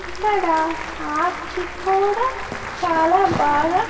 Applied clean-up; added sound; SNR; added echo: none; Applause / Crowd; 10 dB; reverberation time 2.1 s.